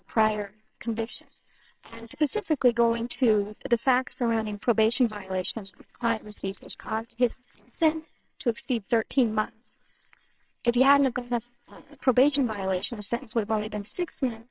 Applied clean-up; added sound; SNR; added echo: neural separator model SepFormer WHAMR!.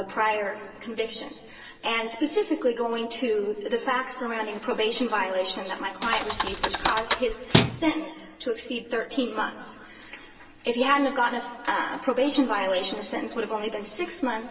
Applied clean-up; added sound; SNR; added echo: none; Thump, thud; -1 dB; reverberation time 1.7 s.